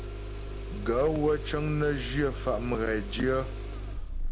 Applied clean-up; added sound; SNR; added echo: none; Engine starting; 5 dB; none.